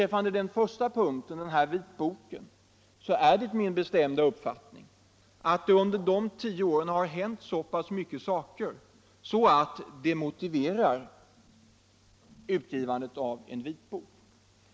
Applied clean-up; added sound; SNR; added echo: none; Bark; 20 dB; none.